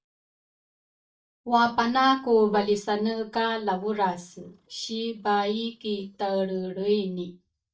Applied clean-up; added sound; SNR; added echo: neural mask model DeepFilterNet 3.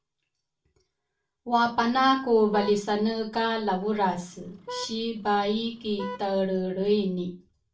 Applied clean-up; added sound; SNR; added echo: none; Vehicle horn, car horn, honking; 15 dB; reverberation time 0.3 s.